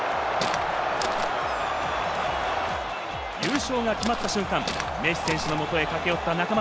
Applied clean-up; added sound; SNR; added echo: none; Walk, footsteps; 8 dB; none.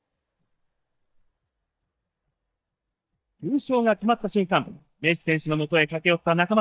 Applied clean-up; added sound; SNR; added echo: neural mask model DeepFilterNet 3.